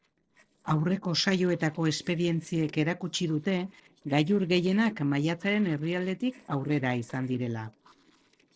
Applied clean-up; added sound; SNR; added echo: neural separator model SepFormer DNS4.